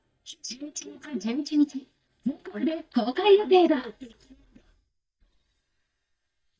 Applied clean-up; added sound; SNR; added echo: neural mask model DeepFilterNet 3.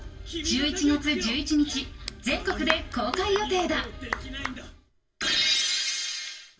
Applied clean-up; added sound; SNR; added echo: none; Clapping; 10 dB; reverberation time 0.2 s.